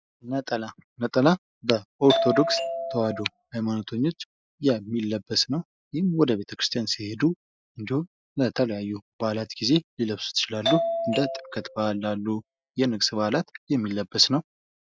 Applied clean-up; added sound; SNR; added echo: classical method Wiener filter.